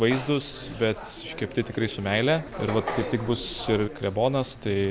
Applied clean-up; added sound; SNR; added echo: none; none; none; none.